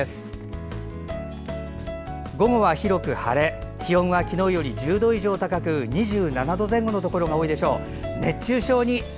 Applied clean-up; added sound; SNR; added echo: none; none; none; none.